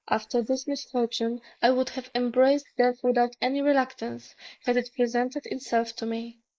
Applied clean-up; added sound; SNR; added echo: neural mask model Resemble Enhance denoiser.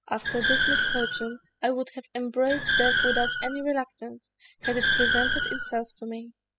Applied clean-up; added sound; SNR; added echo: classical method spectral subtraction.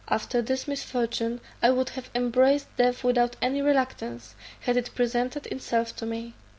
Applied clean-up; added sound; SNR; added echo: none; none; none; none.